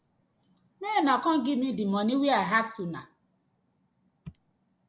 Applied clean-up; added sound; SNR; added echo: none; none; none; none.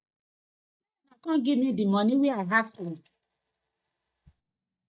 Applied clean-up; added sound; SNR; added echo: neural mask model DeepFilterNet 3.